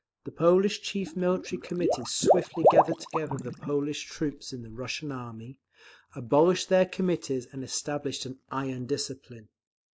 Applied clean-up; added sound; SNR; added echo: neural mask model Resemble Enhance denoiser.